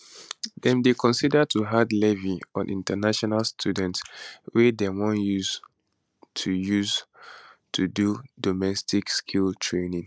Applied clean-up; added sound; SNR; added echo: none; none; none; none.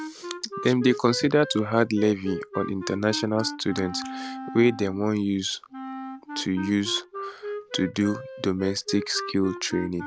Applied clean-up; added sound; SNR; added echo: none; Wind instrument, woodwind instrument; 11 dB; none.